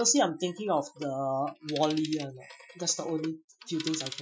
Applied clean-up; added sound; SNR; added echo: classical method Wiener filter.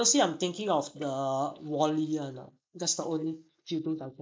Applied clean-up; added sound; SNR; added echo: neural mask model Resemble Enhance denoiser.